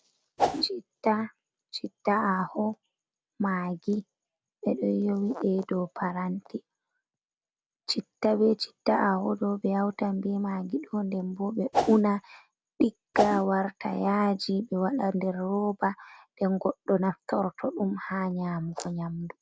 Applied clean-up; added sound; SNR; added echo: none; Whoosh, swoosh, swish; -2 dB; none.